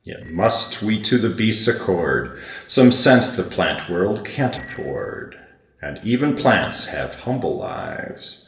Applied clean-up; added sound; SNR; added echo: neural separator model SepFormer DNS4.